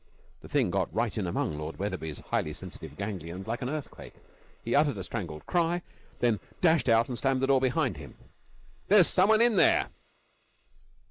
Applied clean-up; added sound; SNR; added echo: neural mask model Resemble Enhance denoiser.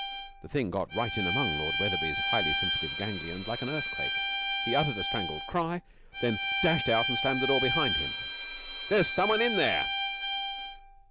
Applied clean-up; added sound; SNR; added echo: none; Bowed string instrument; -1 dB; none.